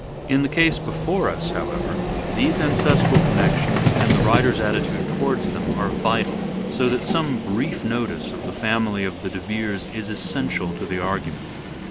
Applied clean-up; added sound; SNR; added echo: none; Vehicle; -1 dB; none.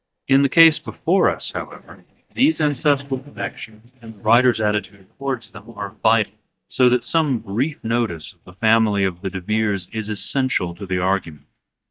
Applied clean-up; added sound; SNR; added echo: neural mask model DeepFilterNet 3.